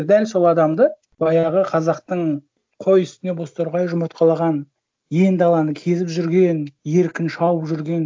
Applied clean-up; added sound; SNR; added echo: none; none; none; none.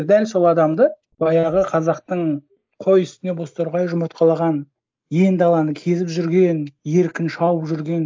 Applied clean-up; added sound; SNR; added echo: neural mask model Resemble Enhance denoiser.